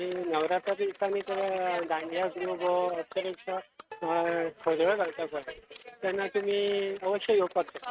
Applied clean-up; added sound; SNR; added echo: neural mask model RNNoise.